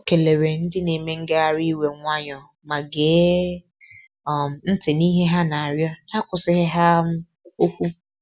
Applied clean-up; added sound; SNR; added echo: none; none; none; none.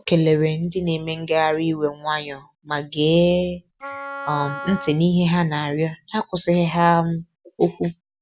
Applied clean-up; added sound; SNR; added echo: none; Wind instrument, woodwind instrument; 12 dB; none.